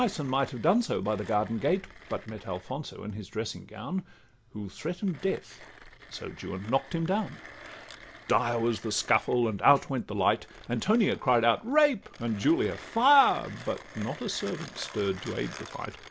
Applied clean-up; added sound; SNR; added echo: none; Mechanisms; 19 dB; none.